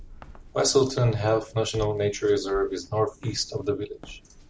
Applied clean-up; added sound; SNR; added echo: none; Walk, footsteps; 19 dB; none.